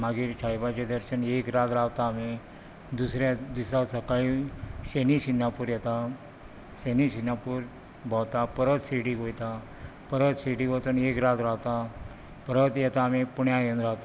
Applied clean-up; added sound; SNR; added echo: none; none; none; none.